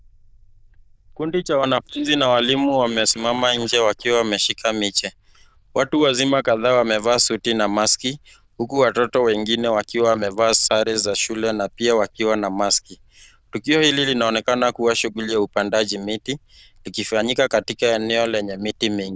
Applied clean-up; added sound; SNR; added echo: neural diffusion model UNIVERSE++.